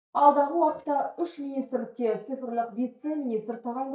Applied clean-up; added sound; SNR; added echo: neural mask model DeepFilterNet 3.